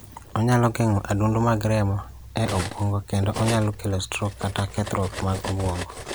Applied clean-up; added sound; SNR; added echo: none; Cutlery, silverware; 13 dB; none.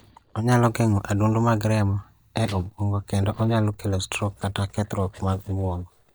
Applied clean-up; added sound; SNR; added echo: neural mask model DeepFilterNet 3.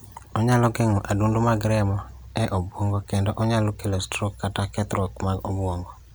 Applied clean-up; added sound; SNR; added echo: none; none; none; none.